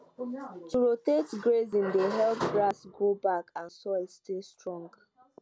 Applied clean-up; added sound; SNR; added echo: none; none; none; none.